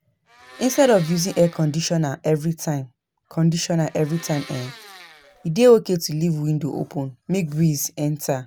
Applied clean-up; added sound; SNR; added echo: none; Domestic sounds, home sounds; 20 dB; none.